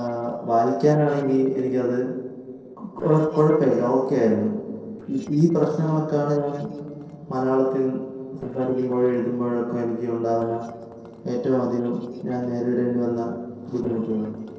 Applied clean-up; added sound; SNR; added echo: neural separator model SepFormer DNS4.